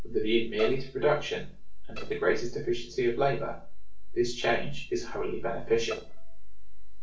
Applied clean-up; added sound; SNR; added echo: neural separator model SepFormer DNS4.